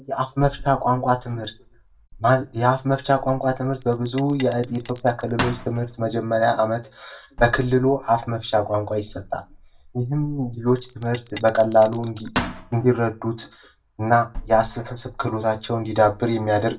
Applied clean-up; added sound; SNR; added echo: none; Bell; 15 dB; reverberation time 0.2 s.